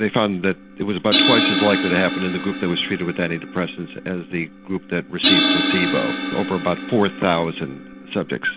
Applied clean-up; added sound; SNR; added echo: none; Crash cymbal; 1 dB; none.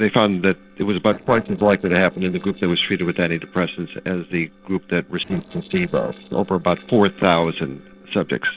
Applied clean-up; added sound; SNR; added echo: neural separator model SepFormer DNS4.